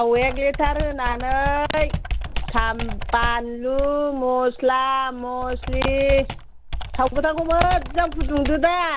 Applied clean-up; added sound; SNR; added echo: none; Computer keyboard; 5 dB; none.